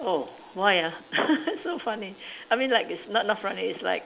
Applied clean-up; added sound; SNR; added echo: none; none; none; none.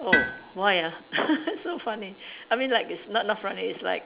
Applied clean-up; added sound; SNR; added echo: none; Tools; 5 dB; none.